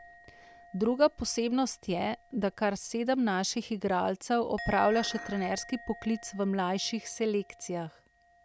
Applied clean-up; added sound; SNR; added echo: none; Dishes, pots, and pans + Musical instrument; 18 dB; none.